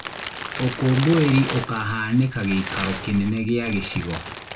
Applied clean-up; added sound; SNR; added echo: none; Crumpling, crinkling; 9 dB; reverberation time 0.2 s.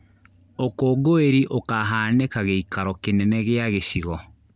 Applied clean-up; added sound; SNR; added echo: none; none; none; none.